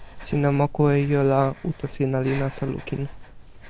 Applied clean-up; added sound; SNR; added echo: none; Breathing; 14 dB; none.